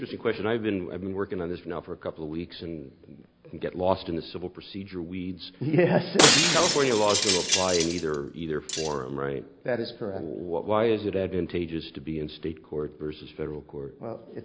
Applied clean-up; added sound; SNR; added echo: none; Shatter; -3 dB; none.